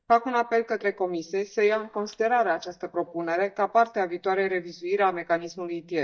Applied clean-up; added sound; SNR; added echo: neural mask model DeepFilterNet 3.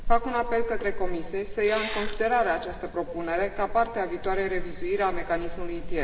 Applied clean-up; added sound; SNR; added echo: none; Meow / Purr; 3 dB; reverberation time 1.9 s.